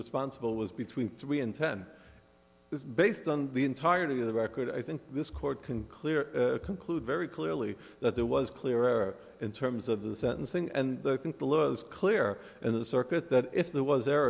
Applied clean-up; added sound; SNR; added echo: none; none; none; none.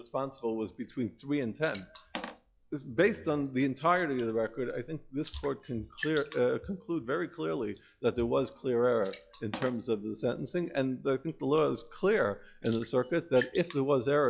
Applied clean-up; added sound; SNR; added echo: classical method log-MMSE.